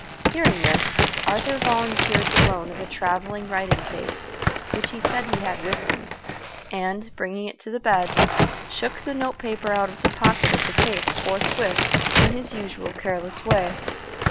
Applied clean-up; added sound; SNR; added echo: none; Crack; -3 dB; none.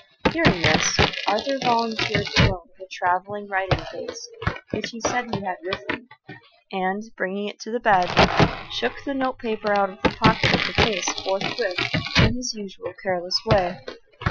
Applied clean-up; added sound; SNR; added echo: classical method Wiener filter.